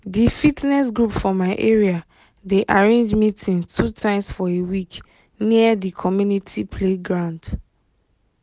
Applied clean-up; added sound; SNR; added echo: none; none; none; none.